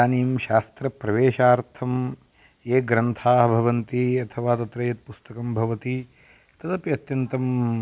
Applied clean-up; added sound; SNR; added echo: none; none; none; none.